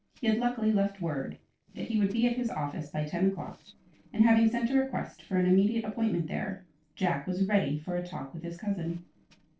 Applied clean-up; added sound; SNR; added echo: neural separator model SepFormer DNS4.